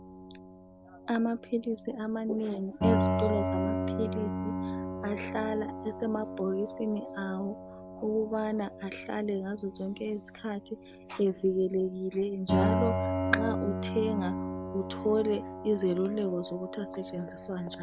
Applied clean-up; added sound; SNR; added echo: none; Piano; 2 dB; none.